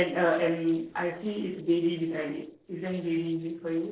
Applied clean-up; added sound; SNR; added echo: neural separator model SepFormer DNS4.